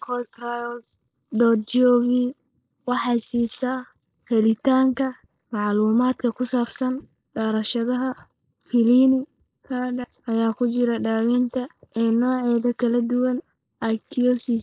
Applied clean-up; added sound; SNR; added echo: neural mask model Resemble Enhance denoiser.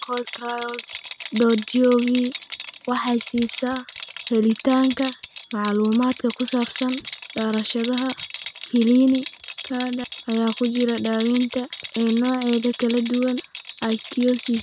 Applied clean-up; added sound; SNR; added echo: none; Rattle; 14 dB; none.